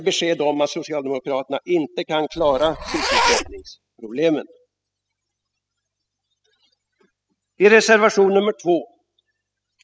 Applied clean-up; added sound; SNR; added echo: classical method spectral subtraction.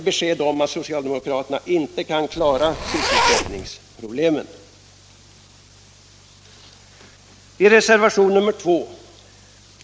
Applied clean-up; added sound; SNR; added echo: none; Zipper (clothing); 0 dB; none.